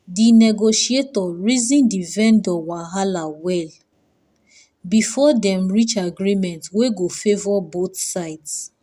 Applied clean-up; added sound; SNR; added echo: none; none; none; none.